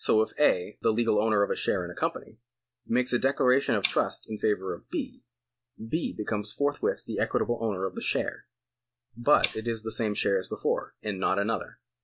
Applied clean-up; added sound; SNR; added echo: none; Tick; 18 dB; none.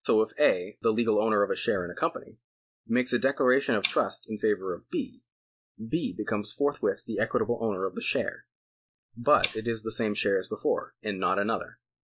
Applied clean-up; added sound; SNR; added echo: neural mask model DeepFilterNet 3.